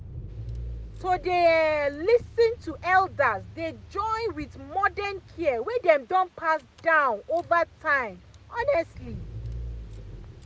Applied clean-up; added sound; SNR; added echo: none; Engine / Car; 15 dB; none.